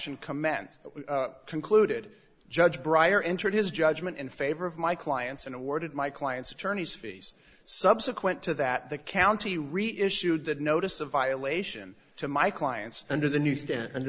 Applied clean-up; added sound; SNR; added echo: none; none; none; none.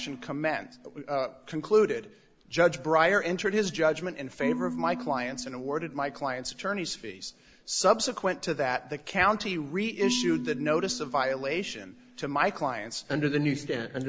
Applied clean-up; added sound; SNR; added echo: none; Marimba, xylophone / Wood; 13 dB; none.